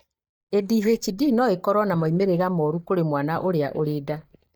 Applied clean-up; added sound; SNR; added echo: neural mask model DeepFilterNet 3.